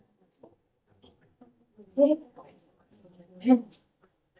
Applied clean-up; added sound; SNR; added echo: neural mask model DeepFilterNet 3.